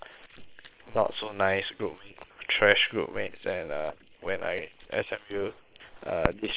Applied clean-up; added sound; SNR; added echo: neural separator model SepFormer WHAM!.